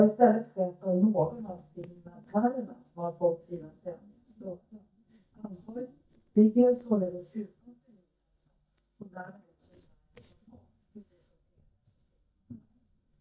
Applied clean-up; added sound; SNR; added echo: neural mask model DeepFilterNet 3.